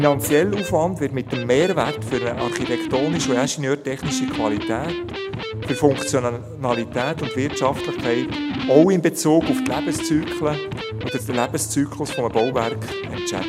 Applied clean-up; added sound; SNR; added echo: none; Electric guitar; 6 dB; none.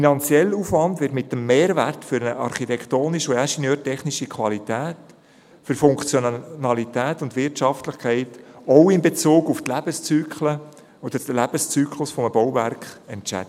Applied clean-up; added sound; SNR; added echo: none; none; none; none.